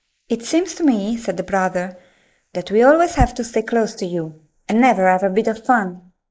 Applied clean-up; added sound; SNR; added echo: neural mask model Resemble Enhance denoiser.